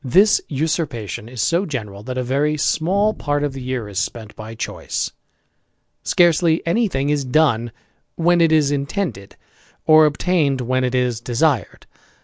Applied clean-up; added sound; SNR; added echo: none; Boom; 17 dB; none.